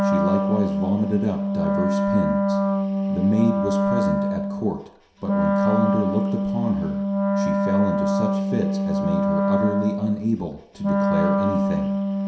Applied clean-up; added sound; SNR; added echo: none; Wind instrument, woodwind instrument; -5 dB; reverberation time 0.7 s.